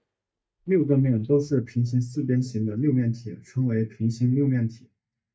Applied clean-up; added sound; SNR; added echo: neural mask model DeepFilterNet 3.